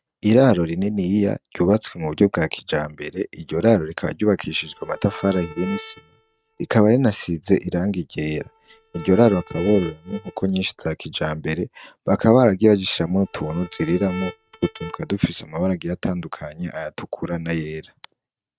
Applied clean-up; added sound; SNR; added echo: neural mask model RNNoise.